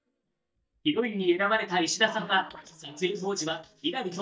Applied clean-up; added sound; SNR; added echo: neural mask model DeepFilterNet 3.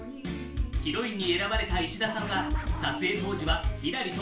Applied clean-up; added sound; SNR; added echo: none; Scratching (performance technique); 16 dB; reverberation time 0.4 s.